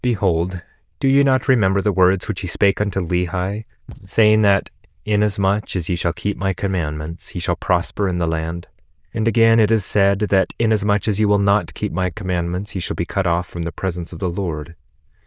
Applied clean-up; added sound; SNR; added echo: neural diffusion model UNIVERSE++.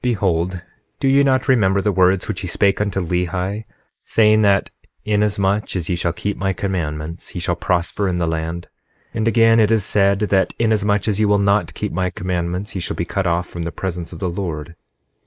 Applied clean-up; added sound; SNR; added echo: neural mask model Resemble Enhance denoiser.